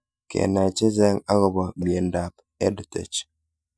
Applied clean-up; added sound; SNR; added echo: neural mask model DeepFilterNet 3.